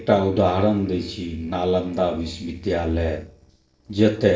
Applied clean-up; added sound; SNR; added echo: neural separator model SepFormer DNS4.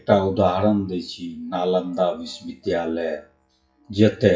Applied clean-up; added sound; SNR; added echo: classical method WPE with log-MMSE.